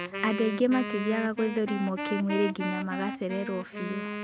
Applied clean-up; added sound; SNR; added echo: none; Wind instrument, woodwind instrument; 6 dB; none.